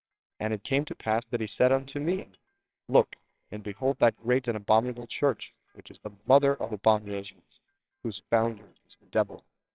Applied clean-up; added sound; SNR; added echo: neural separator model SepFormer WHAMR!.